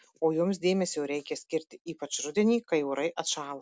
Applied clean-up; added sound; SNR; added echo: none; none; none; none.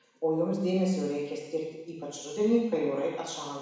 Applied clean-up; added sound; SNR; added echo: none; none; none; reverberation time 1.1 s.